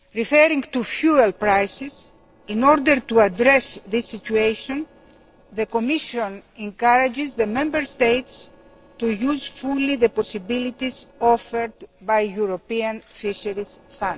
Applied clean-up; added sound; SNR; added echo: neural separator model SepFormer DNS4.